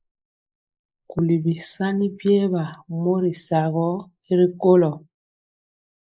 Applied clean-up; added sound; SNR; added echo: neural mask model Resemble Enhance denoiser.